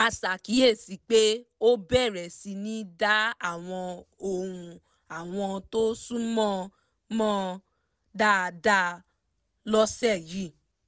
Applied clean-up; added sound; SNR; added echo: none; none; none; none.